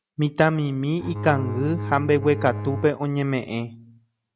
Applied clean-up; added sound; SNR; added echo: neural mask model RNNoise.